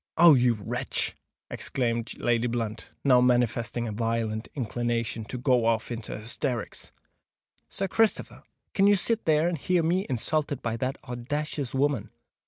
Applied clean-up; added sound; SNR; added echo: none; none; none; none.